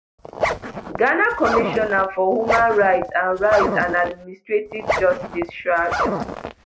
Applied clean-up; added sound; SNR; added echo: none; Zipper (clothing); 5 dB; none.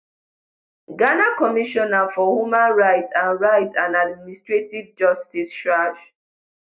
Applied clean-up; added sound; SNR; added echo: none; none; none; none.